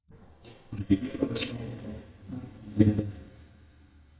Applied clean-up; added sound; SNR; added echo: neural mask model DeepFilterNet 3.